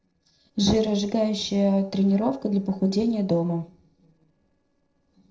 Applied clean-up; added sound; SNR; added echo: neural separator model SepFormer DNS4.